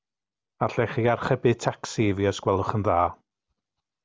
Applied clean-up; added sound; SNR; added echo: none; none; none; none.